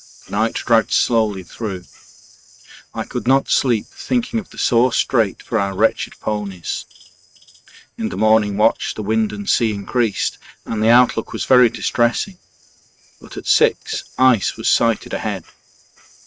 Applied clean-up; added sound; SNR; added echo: neural mask model RNNoise.